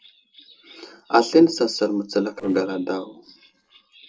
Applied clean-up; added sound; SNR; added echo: neural separator model SepFormer DNS4.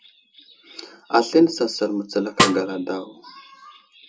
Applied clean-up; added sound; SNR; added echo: none; Snare drum; 1 dB; reverberation time 0.2 s.